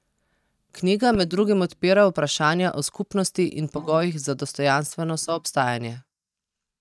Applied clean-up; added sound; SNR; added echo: neural mask model DeepFilterNet 3.